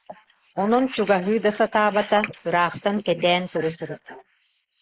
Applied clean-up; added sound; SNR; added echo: neural mask model Resemble Enhance denoiser.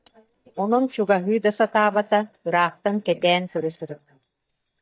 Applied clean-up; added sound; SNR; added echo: neural mask model DeepFilterNet 3.